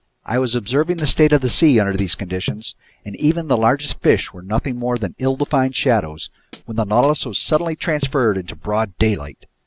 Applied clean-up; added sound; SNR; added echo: none; Hi-hat; 15 dB; none.